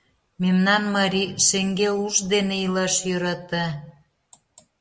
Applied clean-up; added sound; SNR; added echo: none; none; none; none.